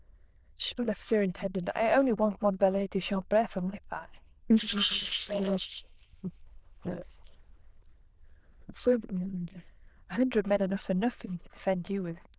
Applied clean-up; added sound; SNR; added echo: neural diffusion model UNIVERSE++.